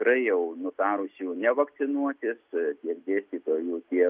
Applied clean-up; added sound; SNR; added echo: none; none; none; none.